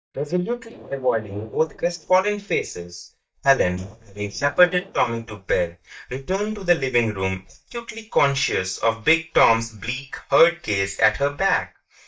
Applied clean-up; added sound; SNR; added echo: neural mask model DeepFilterNet 3.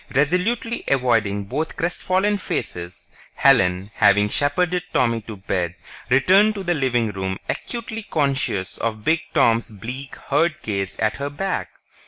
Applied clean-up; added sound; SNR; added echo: none; none; none; none.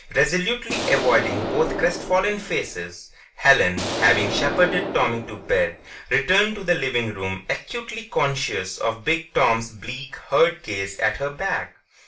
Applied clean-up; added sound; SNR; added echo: none; Explosion; 5 dB; reverberation time 0.3 s.